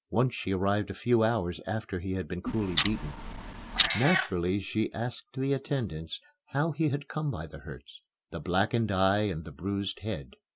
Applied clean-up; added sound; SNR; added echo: none; Meow + Clock; -1 dB; none.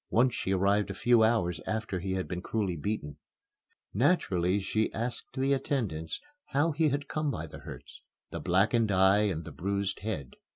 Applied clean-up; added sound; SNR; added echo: none; none; none; none.